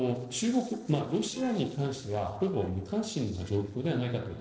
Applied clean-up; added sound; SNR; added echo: neural separator model SepFormer DNS4.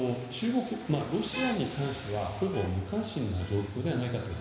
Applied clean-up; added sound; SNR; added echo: none; Rain; 13 dB; reverberation time 2.2 s.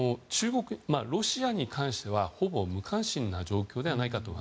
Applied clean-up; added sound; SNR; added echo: none; none; none; none.